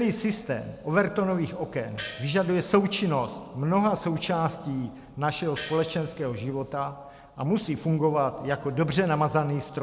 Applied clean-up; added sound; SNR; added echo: none; Gong; 16 dB; none.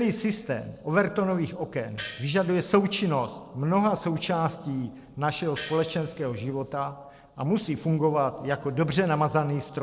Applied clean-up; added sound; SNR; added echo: neural separator model SepFormer DNS4.